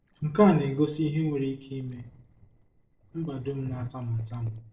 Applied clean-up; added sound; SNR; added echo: neural separator model SepFormer DNS4.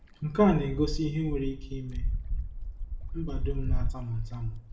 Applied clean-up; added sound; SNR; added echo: none; Wind; 1 dB; reverberation time 0.4 s.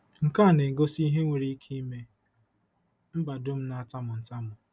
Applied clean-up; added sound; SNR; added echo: none; none; none; none.